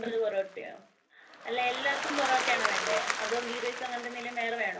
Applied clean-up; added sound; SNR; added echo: none; Applause; 3 dB; reverberation time 0.3 s.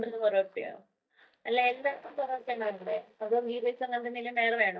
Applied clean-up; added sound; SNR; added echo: neural mask model DeepFilterNet 3.